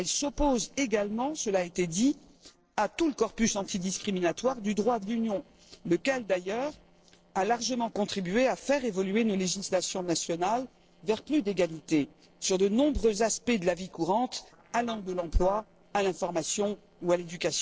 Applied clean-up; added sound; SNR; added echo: neural separator model SepFormer DNS4.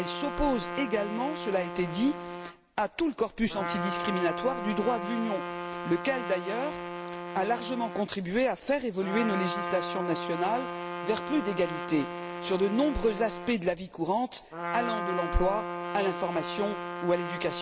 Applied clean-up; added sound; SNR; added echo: none; Trumpet; 6 dB; none.